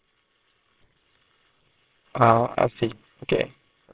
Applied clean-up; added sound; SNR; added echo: neural separator model SepFormer WHAMR!.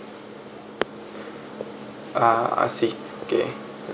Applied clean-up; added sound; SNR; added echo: none; none; none; none.